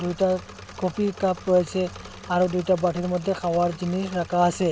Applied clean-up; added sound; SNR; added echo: none; Engine / Mechanisms; 16 dB; none.